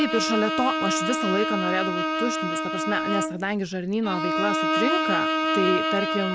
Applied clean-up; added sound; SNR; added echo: none; Bowed string instrument; -1 dB; none.